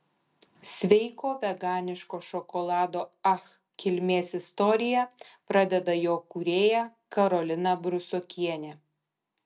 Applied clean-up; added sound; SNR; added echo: none; none; none; none.